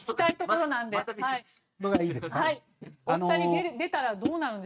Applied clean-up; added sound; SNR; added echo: neural mask model RNNoise.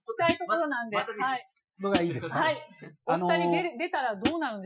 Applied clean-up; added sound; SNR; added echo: classical method Wiener filter.